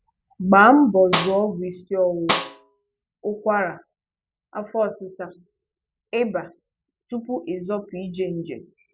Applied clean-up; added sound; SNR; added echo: none; Snare drum; 5 dB; none.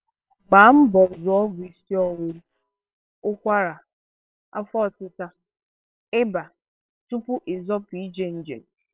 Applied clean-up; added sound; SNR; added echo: neural separator model SepFormer WHAM!.